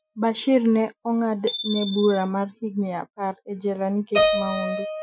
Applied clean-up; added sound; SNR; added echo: classical method Wiener filter.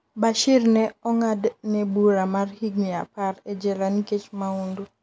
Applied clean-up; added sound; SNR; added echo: none; none; none; none.